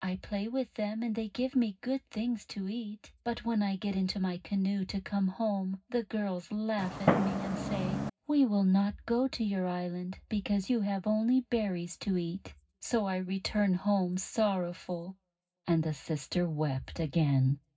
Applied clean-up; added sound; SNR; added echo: none; Fireworks; 0 dB; reverberation time 0.4 s.